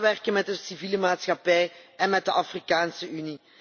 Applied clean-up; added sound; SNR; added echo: none; none; none; none.